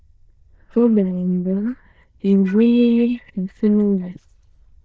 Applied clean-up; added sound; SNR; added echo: neural diffusion model UNIVERSE++.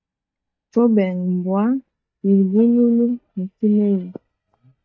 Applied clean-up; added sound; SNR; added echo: neural mask model DeepFilterNet 3.